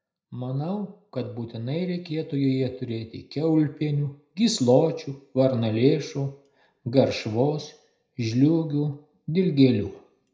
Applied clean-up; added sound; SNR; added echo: none; none; none; reverberation time 0.4 s.